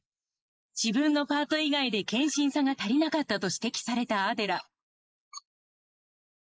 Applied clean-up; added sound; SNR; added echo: neural mask model Resemble Enhance denoiser.